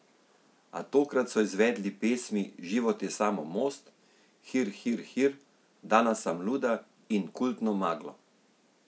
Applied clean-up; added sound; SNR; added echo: none; none; none; none.